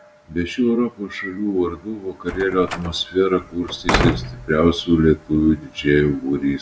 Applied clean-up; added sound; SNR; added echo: none; Slam; 6 dB; none.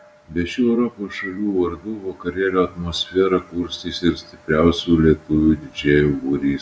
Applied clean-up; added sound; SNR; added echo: none; none; none; none.